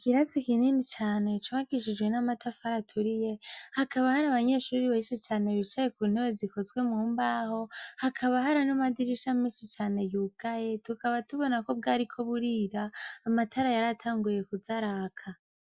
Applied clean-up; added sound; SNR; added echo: none; none; none; none.